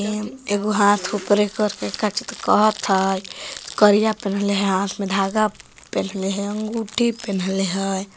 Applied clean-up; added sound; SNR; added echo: none; Crumpling, crinkling; 19 dB; none.